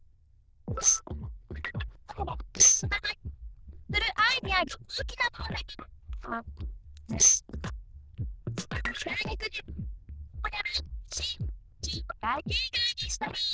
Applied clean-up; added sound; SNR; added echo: neural diffusion model UNIVERSE++.